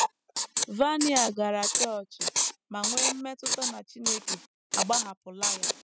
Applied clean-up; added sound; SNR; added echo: classical method spectral subtraction.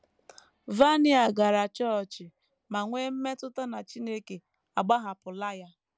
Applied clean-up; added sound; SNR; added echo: none; none; none; none.